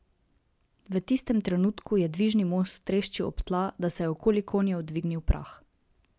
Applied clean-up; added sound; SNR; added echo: none; none; none; none.